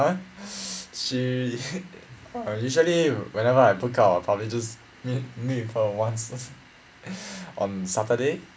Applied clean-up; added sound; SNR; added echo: none; none; none; none.